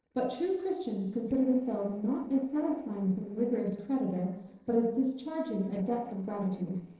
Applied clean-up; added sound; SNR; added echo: neural separator model SepFormer DNS4.